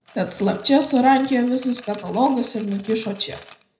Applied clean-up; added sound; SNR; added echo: none; Rattle; 15 dB; reverberation time 0.4 s.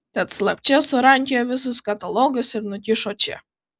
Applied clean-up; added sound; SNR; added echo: none; none; none; none.